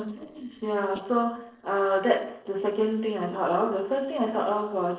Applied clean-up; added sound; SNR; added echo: neural separator model SepFormer DNS4.